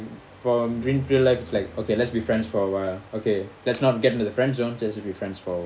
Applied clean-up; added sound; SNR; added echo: none; Bowed string instrument; 19 dB; none.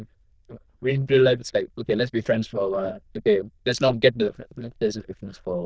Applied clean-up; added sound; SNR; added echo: neural diffusion model UNIVERSE++.